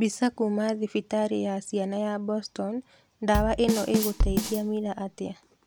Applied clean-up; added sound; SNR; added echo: none; Bass drum / Snare drum / Drum kit; 1 dB; none.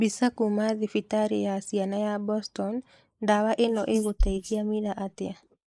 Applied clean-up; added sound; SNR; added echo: neural mask model Resemble Enhance denoiser.